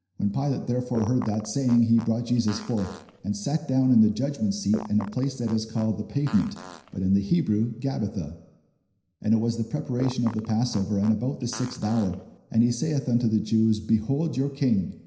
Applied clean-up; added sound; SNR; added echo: none; Fart; 17 dB; reverberation time 0.9 s.